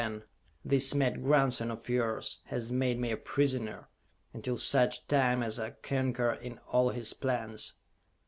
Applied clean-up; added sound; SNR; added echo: none; none; none; none.